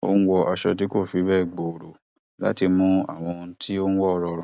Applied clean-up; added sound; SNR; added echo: none; none; none; none.